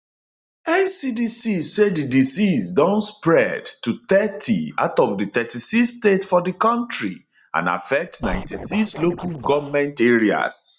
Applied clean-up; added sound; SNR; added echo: neural mask model DeepFilterNet 3.